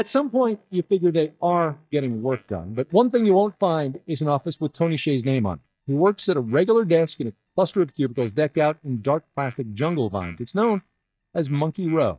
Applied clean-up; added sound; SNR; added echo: neural mask model DeepFilterNet 3.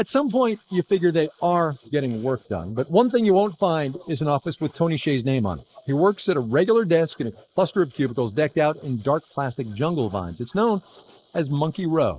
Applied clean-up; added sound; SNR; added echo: neural mask model Resemble Enhance denoiser.